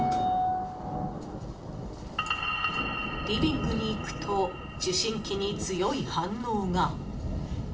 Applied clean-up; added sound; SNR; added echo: none; Thunder; 5 dB; reverberation time 0.4 s.